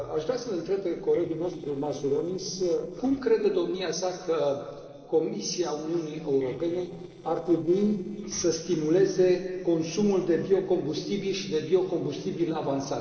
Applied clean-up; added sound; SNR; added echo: neural separator model SepFormer DNS4.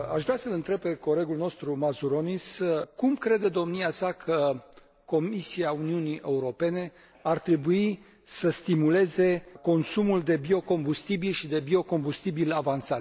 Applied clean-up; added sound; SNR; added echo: none; none; none; none.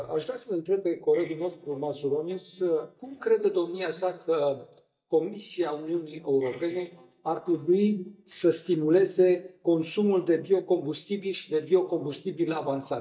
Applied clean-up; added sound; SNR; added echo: neural mask model DeepFilterNet 3.